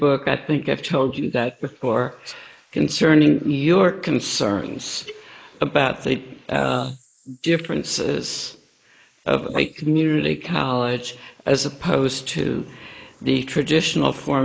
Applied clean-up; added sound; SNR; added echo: neural mask model Resemble Enhance denoiser.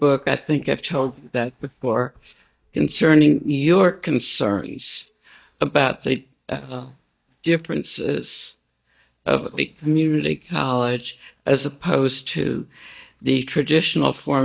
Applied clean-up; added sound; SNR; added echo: neural mask model DeepFilterNet 3.